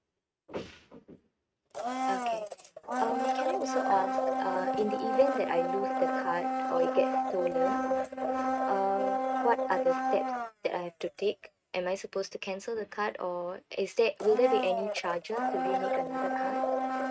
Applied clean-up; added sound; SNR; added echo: neural mask model RNNoise.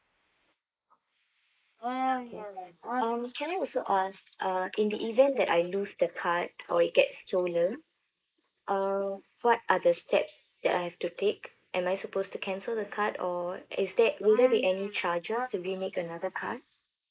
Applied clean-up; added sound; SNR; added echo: neural mask model Resemble Enhance denoiser.